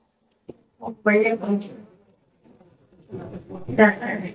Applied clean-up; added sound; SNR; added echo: neural mask model DeepFilterNet 3.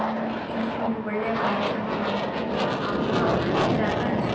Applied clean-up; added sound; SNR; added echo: none; Aircraft; -5 dB; reverberation time 0.9 s.